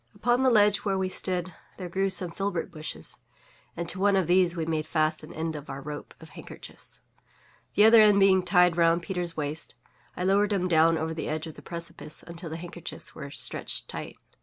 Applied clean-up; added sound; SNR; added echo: none; none; none; none.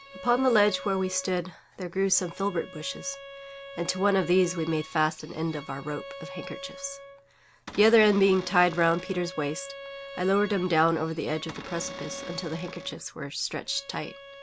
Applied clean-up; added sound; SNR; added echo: none; Bowed string instrument + Cupboard open or close / Door; 15 dB; none.